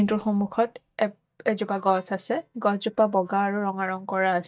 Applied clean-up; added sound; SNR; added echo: neural mask model DeepFilterNet 3.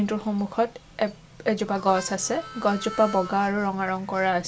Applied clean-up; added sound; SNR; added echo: none; Harmonica; 13 dB; reverberation time 0.2 s.